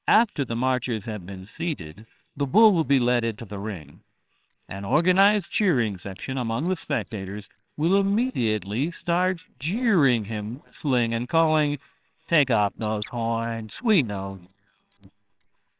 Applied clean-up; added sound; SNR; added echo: neural separator model SepFormer WHAMR!.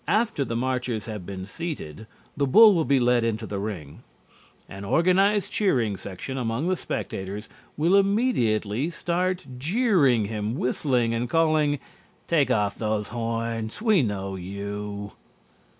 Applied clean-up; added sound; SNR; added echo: none; none; none; none.